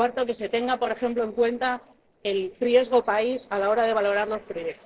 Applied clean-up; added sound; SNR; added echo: neural separator model SepFormer DNS4.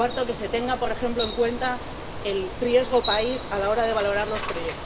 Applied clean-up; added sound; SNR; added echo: none; Bicycle; 7 dB; reverberation time 1.4 s.